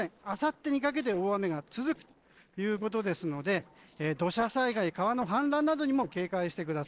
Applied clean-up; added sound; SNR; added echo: neural separator model SepFormer DNS4.